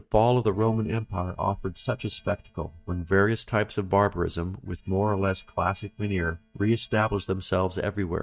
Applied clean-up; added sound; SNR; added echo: neural mask model DeepFilterNet 3.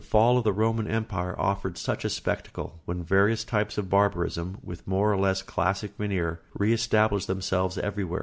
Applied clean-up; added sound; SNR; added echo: none; none; none; none.